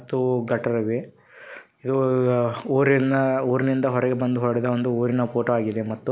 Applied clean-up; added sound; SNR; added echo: none; none; none; none.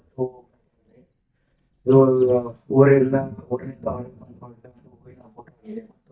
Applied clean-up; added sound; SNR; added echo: neural mask model DeepFilterNet 3.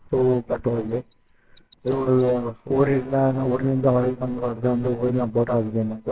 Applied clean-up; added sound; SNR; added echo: neural separator model SepFormer WHAMR!.